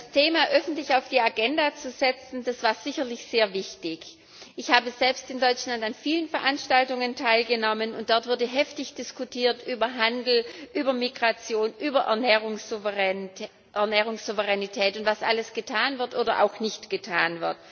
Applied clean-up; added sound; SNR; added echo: none; none; none; none.